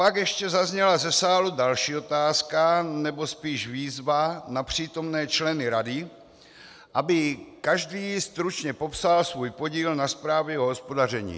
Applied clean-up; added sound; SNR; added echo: none; none; none; none.